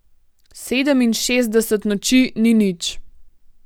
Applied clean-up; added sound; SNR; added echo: none; none; none; none.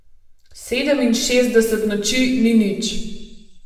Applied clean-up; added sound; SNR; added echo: none; none; none; reverberation time 1.0 s.